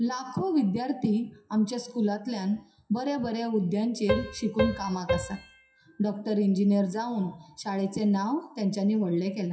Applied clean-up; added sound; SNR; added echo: classical method WPE with log-MMSE.